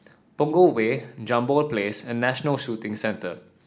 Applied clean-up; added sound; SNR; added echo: none; none; none; none.